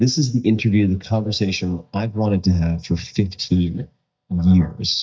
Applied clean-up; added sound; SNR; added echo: neural mask model DeepFilterNet 3.